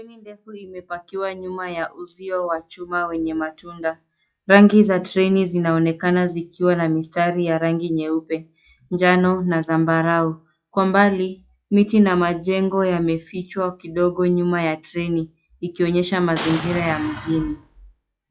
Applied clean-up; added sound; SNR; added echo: classical method log-MMSE.